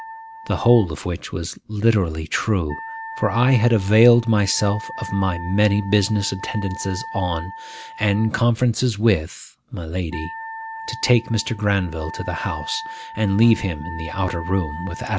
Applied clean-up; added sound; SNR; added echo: none; Wind instrument, woodwind instrument; 15 dB; none.